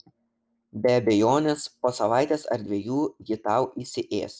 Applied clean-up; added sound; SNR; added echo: none; none; none; none.